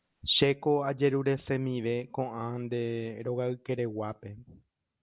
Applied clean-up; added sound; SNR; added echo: none; none; none; none.